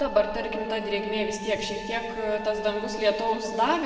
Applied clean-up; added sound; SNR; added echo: none; Wind instrument, woodwind instrument; 12 dB; reverberation time 2.3 s.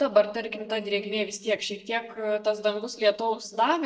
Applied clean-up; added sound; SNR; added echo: neural mask model DeepFilterNet 3.